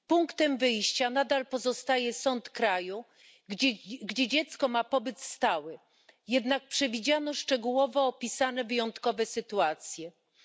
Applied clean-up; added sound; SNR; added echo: none; none; none; none.